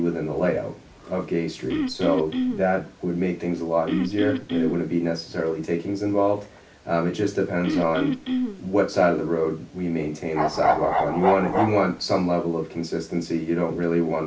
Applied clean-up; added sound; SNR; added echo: none; Cough + Bark; 2 dB; none.